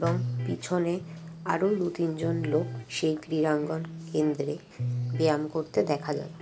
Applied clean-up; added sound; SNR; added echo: none; Electric guitar; 7 dB; none.